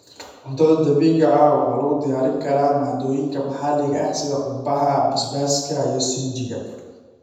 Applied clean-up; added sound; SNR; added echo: none; none; none; reverberation time 1.1 s.